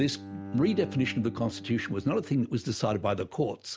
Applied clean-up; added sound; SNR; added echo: none; Bowed string instrument; 14 dB; none.